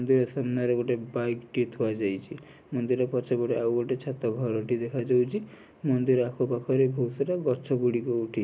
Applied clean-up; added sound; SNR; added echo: none; none; none; none.